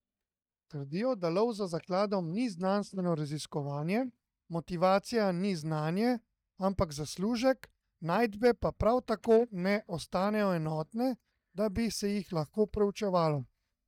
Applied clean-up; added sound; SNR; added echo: neural mask model DeepFilterNet 3.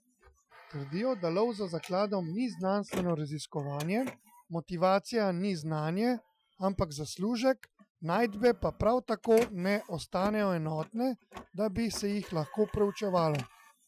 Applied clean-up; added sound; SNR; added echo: classical method Wiener filter.